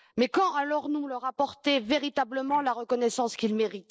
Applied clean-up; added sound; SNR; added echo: neural separator model SepFormer DNS4.